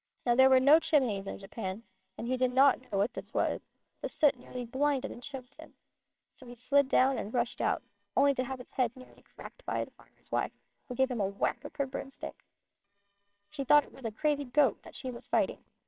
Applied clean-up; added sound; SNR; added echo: neural separator model SepFormer WHAMR!.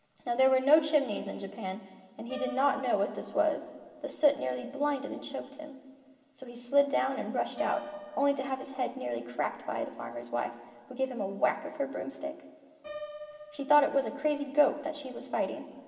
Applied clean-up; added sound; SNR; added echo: none; Piano; 19 dB; reverberation time 1.7 s.